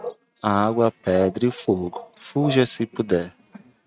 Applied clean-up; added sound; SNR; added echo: neural mask model RNNoise.